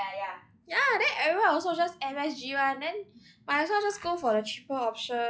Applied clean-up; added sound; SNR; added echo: classical method log-MMSE.